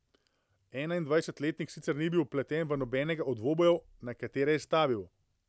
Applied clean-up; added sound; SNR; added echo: none; none; none; none.